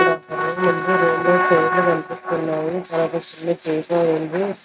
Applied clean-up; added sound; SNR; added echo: neural mask model RNNoise.